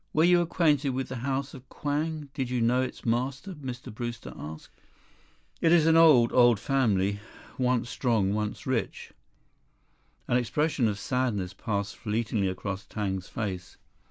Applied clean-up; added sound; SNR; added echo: none; none; none; none.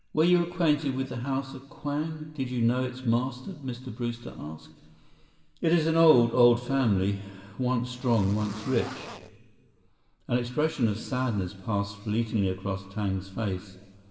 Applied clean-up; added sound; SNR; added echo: none; Zipper (clothing); 14 dB; reverberation time 1.7 s.